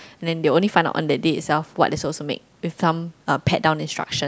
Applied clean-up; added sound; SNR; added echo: none; none; none; none.